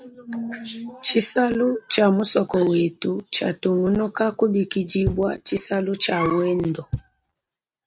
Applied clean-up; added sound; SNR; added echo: neural mask model RNNoise.